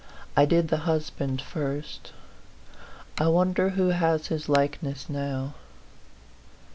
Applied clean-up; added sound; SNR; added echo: none; none; none; none.